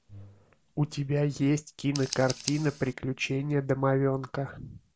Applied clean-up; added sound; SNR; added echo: none; Scissors; 16 dB; none.